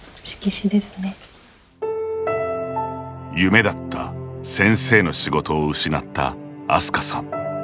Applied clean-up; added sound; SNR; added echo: none; none; none; none.